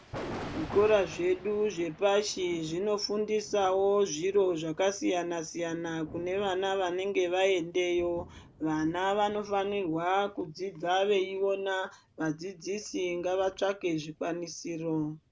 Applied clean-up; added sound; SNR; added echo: none; Thunder; 18 dB; none.